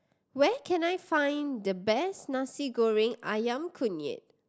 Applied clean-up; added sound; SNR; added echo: none; none; none; none.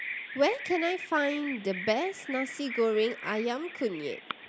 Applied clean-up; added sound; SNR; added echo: none; Bird vocalization, bird call, bird song; 10 dB; none.